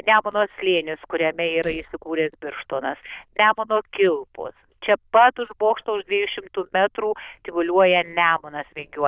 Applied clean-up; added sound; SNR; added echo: neural diffusion model UNIVERSE++.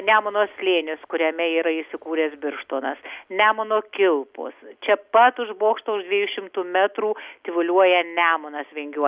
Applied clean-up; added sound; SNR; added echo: none; none; none; none.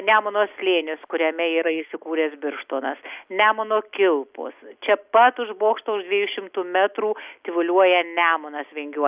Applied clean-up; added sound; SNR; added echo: neural mask model Resemble Enhance denoiser.